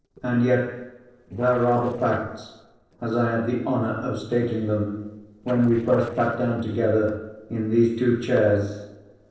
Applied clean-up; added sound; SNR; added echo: neural separator model SepFormer DNS4.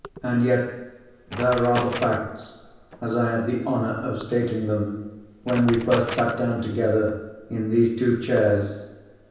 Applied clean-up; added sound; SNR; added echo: none; Wood; 15 dB; reverberation time 0.9 s.